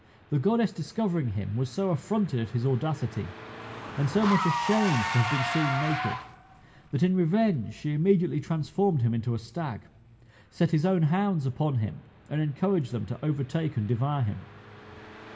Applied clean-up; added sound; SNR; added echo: none; Engine / Car; 10 dB; reverberation time 0.3 s.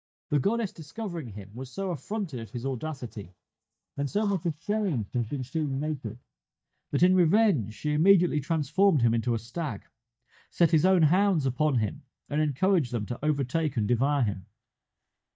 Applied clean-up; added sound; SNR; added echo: neural mask model DeepFilterNet 3.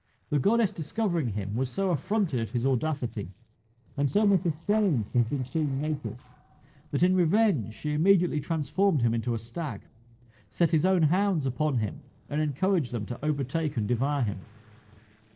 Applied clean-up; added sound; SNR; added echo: neural separator model SepFormer DNS4.